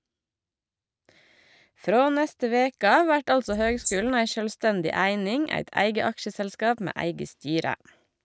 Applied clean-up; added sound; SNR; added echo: neural mask model RNNoise.